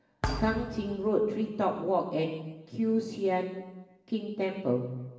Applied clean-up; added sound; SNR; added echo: none; Thump, thud; 7 dB; reverberation time 1.1 s.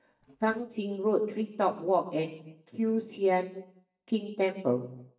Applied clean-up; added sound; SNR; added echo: neural mask model DeepFilterNet 3.